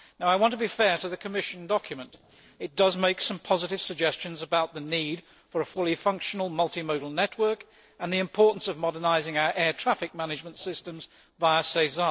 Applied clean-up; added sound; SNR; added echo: neural separator model SepFormer DNS4.